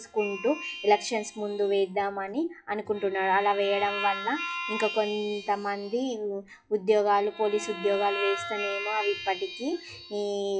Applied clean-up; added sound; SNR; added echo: classical method WPE with log-MMSE.